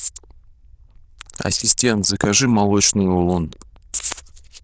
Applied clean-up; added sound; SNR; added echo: neural diffusion model UNIVERSE++.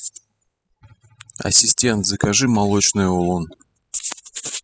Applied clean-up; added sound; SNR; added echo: classical method spectral subtraction.